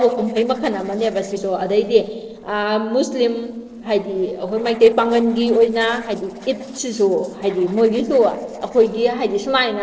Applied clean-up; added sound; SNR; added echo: neural separator model SepFormer DNS4.